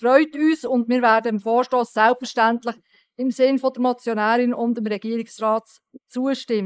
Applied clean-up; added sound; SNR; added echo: neural mask model Resemble Enhance denoiser.